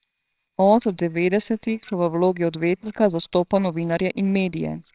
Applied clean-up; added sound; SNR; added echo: neural separator model SepFormer WHAMR!.